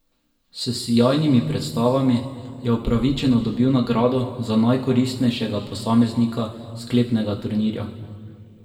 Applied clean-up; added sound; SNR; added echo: none; none; none; reverberation time 1.8 s.